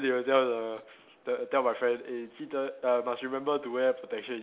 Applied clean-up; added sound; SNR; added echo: none; none; none; none.